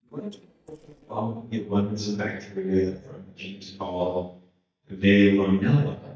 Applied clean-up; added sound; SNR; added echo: neural mask model DeepFilterNet 3.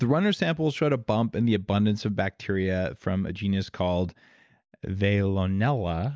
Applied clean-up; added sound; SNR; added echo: none; none; none; none.